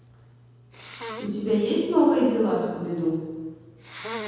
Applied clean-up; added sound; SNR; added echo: none; Sneeze; 16 dB; reverberation time 1.2 s.